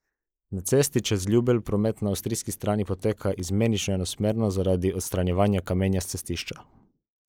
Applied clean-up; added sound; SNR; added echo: neural mask model Resemble Enhance denoiser.